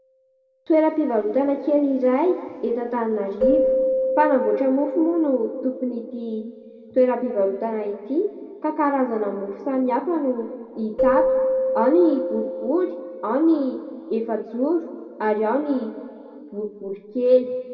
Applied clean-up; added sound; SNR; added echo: none; Keyboard (musical); 6 dB; reverberation time 1.9 s.